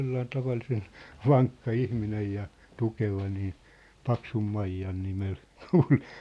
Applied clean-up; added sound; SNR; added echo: none; none; none; none.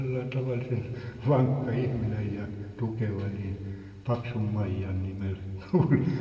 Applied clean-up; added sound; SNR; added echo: none; none; none; reverberation time 2.1 s.